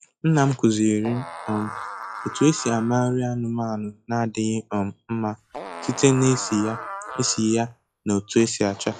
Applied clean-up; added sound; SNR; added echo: classical method log-MMSE.